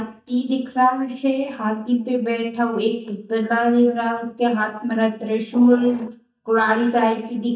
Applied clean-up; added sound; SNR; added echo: neural mask model DeepFilterNet 3.